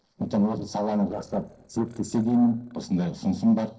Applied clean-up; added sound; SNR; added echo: neural separator model SepFormer DNS4.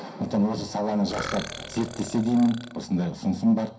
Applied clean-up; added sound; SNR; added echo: none; Burping, eructation; 13 dB; reverberation time 0.3 s.